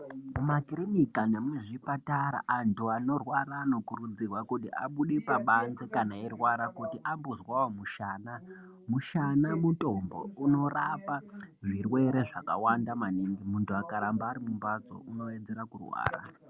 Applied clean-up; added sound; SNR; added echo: none; none; none; none.